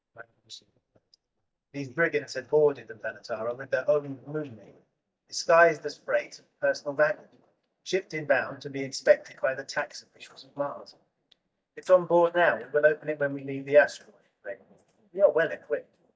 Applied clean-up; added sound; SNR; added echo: neural mask model DeepFilterNet 3.